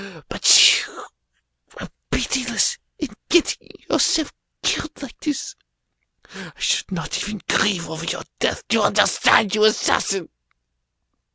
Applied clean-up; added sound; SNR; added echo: none; none; none; none.